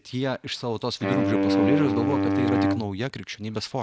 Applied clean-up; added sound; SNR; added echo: none; Wind instrument, woodwind instrument; -4 dB; none.